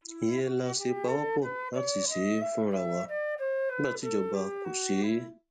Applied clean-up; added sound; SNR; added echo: none; Wind instrument, woodwind instrument; 3 dB; none.